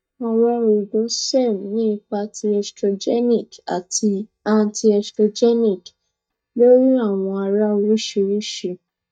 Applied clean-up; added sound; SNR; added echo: neural mask model DeepFilterNet 3.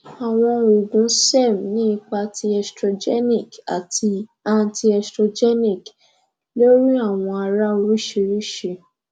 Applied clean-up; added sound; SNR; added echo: none; none; none; none.